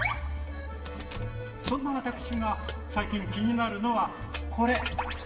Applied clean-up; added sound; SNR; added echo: none; Keys jangling; 11 dB; reverberation time 1.1 s.